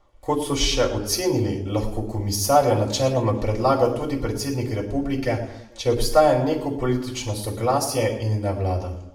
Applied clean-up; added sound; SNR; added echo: none; none; none; reverberation time 0.7 s.